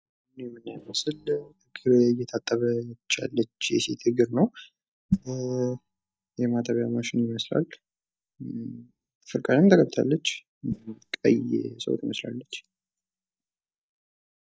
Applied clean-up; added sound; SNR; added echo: neural mask model DeepFilterNet 3.